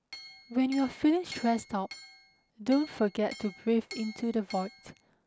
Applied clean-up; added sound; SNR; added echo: none; Chink, clink; 18 dB; none.